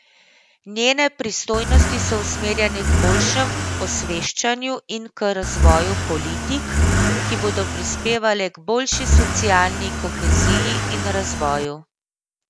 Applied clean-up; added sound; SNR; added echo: none; Accelerating, revving, vroom / Car; -4 dB; none.